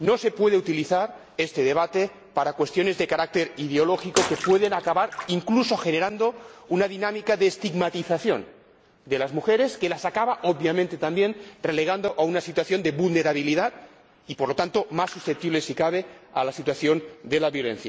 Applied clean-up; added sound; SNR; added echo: none; Bathtub (filling or washing) / Water / Splash, splatter; 8 dB; none.